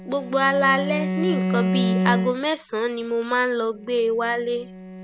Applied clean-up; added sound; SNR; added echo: none; Bowed string instrument; 3 dB; none.